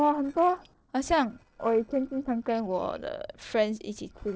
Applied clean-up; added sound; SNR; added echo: neural separator model SepFormer DNS4.